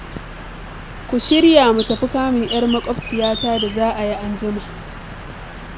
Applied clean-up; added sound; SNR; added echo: none; Bird; 11 dB; none.